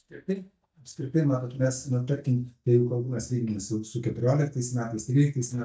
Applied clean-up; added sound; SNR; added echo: neural mask model DeepFilterNet 3.